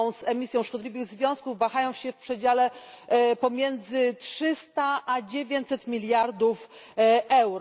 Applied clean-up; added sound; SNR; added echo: none; none; none; none.